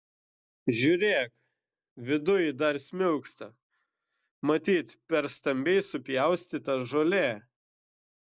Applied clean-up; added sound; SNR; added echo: none; none; none; none.